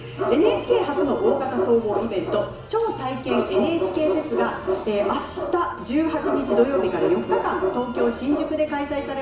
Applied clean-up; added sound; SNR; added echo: none; Bark; 4 dB; reverberation time 0.8 s.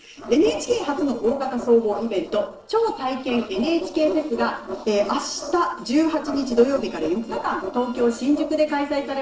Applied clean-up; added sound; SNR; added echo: neural separator model SepFormer DNS4.